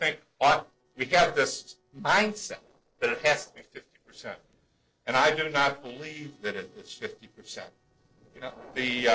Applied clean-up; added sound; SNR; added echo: neural separator model SepFormer DNS4.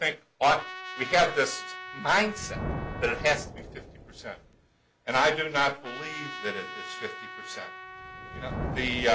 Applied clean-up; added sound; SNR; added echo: none; Trumpet + Thunder; 9 dB; none.